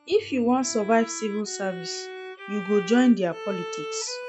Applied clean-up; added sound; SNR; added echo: classical method log-MMSE.